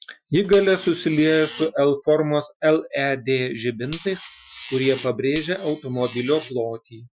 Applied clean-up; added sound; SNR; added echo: classical method Wiener filter.